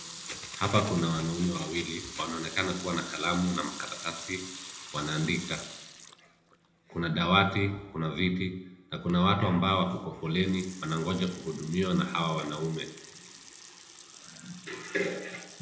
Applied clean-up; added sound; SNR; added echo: none; Sink (filling or washing) / Water tap, faucet / Liquid; 15 dB; reverberation time 0.7 s.